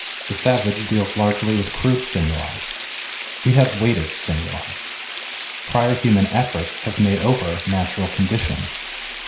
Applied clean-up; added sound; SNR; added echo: none; Water; 9 dB; reverberation time 0.5 s.